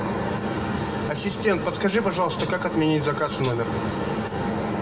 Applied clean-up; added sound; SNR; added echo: none; Tambourine; 5 dB; reverberation time 0.5 s.